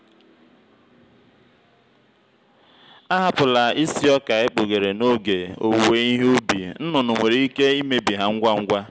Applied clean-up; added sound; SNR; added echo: none; none; none; none.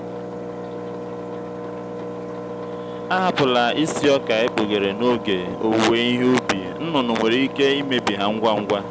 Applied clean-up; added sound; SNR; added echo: none; Engine; 9 dB; none.